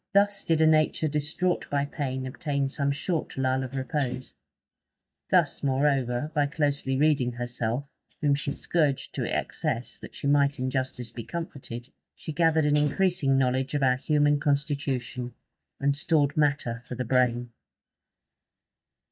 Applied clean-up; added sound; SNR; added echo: neural mask model DeepFilterNet 3.